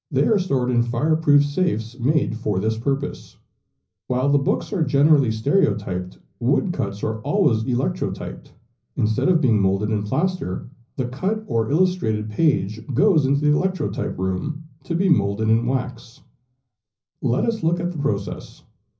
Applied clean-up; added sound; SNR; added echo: none; none; none; reverberation time 0.5 s.